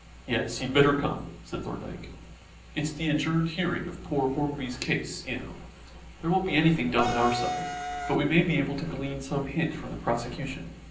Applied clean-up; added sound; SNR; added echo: none; Wind instrument, woodwind instrument; 3 dB; reverberation time 0.6 s.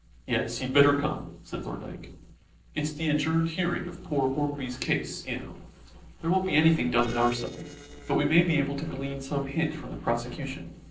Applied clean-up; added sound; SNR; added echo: neural separator model SepFormer DNS4.